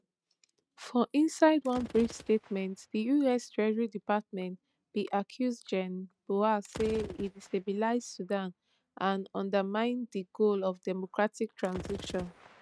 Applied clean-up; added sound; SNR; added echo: neural mask model RNNoise.